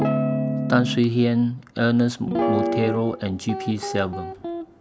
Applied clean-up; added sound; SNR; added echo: none; Guitar; 3 dB; none.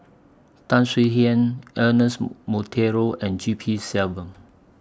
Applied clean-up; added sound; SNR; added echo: none; none; none; none.